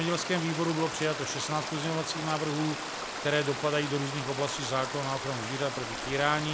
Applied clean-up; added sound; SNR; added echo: none; Stream; 5 dB; none.